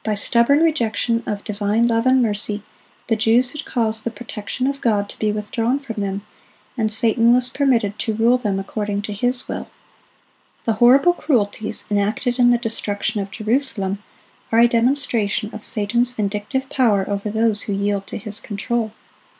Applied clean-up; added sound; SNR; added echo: none; none; none; none.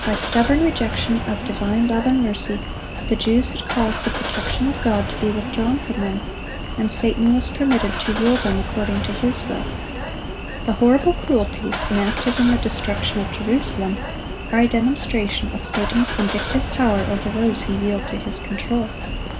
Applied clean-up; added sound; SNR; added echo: none; Engine starting / Car; 5 dB; none.